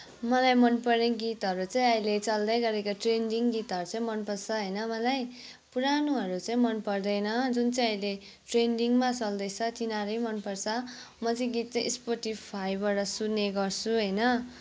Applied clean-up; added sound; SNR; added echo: none; none; none; none.